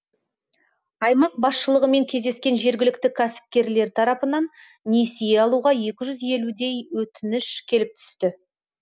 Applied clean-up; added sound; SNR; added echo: none; none; none; none.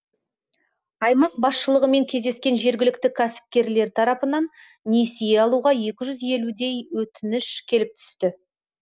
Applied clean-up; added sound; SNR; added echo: neural separator model SepFormer DNS4.